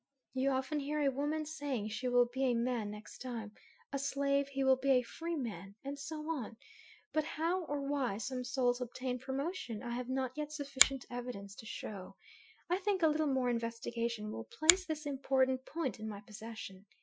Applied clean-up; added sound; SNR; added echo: classical method Wiener filter.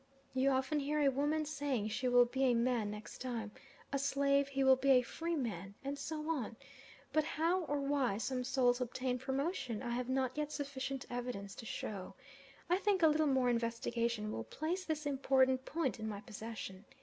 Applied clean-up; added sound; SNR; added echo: none; none; none; none.